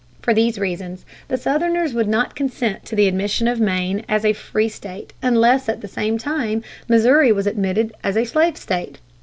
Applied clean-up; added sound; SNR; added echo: none; none; none; none.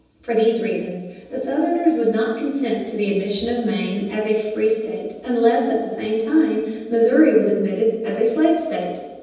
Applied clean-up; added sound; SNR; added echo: none; none; none; reverberation time 1.1 s.